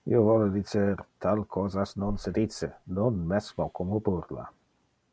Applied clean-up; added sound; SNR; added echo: none; Breathing; 17 dB; none.